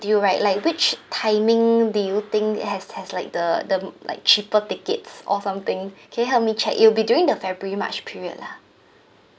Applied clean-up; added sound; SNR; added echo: none; none; none; none.